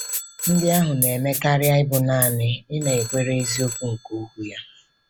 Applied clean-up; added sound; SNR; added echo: none; Telephone + Rattle (instrument); 8 dB; none.